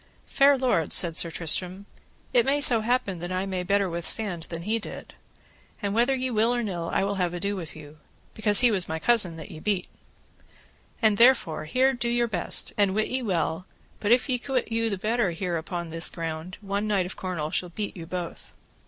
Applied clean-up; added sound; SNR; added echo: none; none; none; none.